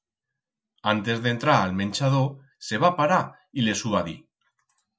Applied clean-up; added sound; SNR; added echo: none; none; none; none.